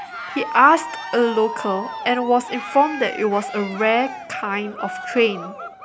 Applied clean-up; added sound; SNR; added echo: none; Cheering; 11 dB; none.